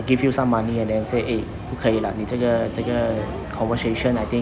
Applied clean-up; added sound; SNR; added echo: none; Dog; 20 dB; none.